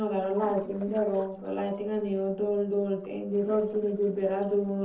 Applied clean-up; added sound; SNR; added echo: neural separator model SepFormer DNS4.